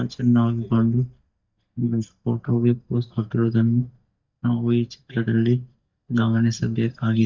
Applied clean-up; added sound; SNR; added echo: neural mask model DeepFilterNet 3.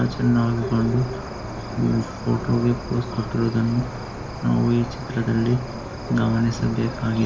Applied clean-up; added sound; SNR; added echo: none; Cricket; 10 dB; reverberation time 0.4 s.